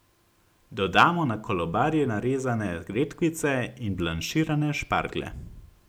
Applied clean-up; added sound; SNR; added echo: none; none; none; none.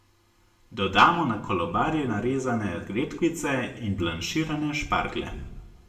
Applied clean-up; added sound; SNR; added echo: none; none; none; reverberation time 0.6 s.